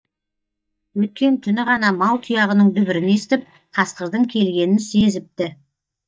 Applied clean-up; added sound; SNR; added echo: neural mask model DeepFilterNet 3.